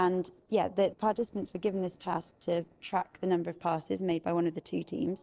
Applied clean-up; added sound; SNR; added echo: neural separator model SepFormer DNS4.